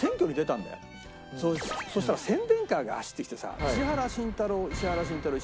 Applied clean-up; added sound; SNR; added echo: none; Bowed string instrument; 18 dB; none.